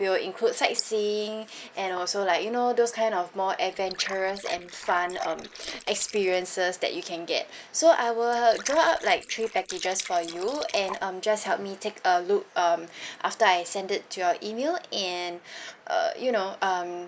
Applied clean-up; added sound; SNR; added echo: neural mask model Resemble Enhance denoiser.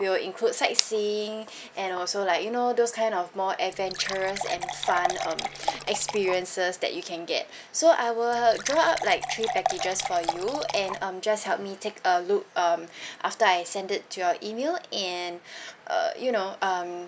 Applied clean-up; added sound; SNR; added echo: none; Fill (with liquid) / Water; 5 dB; none.